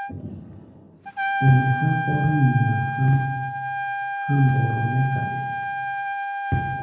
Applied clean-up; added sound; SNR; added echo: none; Trumpet; 4 dB; reverberation time 1.0 s.